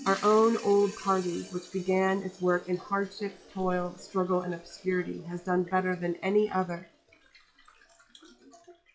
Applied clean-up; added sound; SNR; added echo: classical method log-MMSE.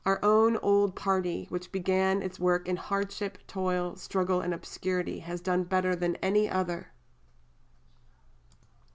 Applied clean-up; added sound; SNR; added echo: none; none; none; none.